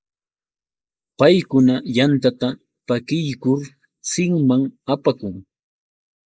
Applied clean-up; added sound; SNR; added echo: neural mask model Resemble Enhance denoiser.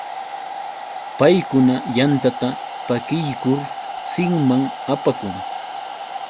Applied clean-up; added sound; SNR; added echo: none; Domestic sounds, home sounds; 9 dB; none.